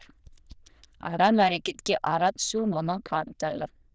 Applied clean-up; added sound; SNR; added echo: neural diffusion model UNIVERSE++.